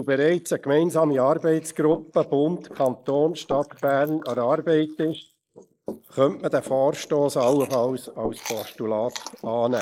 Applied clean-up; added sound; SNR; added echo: neural mask model Resemble Enhance denoiser.